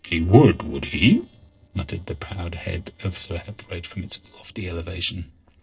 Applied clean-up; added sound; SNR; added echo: neural separator model SepFormer DNS4.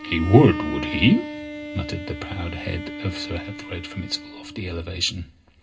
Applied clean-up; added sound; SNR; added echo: none; Bowed string instrument; 10 dB; reverberation time 0.2 s.